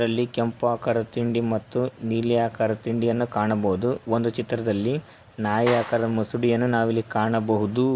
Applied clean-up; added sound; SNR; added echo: none; Clapping; 12 dB; none.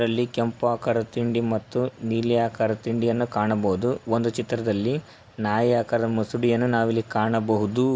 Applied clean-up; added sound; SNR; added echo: none; none; none; none.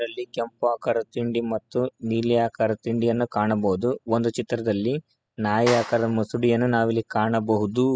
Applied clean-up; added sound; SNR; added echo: classical method spectral subtraction.